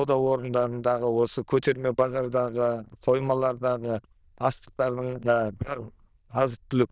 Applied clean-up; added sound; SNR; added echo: neural diffusion model UNIVERSE++.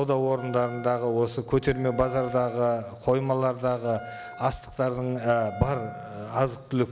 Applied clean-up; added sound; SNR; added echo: none; Wind instrument, woodwind instrument; 16 dB; none.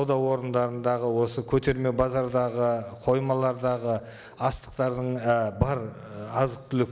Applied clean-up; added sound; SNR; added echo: none; none; none; none.